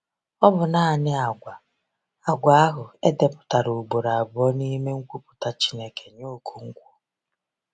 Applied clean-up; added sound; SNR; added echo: none; none; none; none.